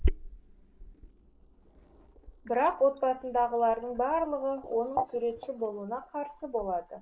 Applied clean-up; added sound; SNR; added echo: neural mask model Resemble Enhance denoiser.